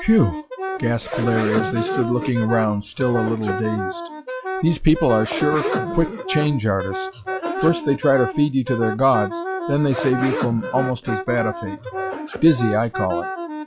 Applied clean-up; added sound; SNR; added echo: classical method log-MMSE.